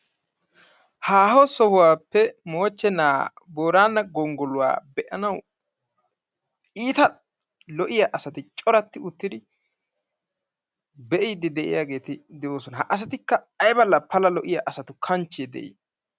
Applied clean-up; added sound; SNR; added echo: none; none; none; none.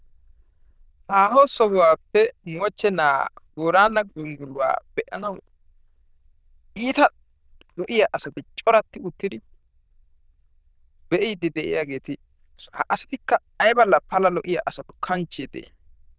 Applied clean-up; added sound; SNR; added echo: neural diffusion model UNIVERSE++.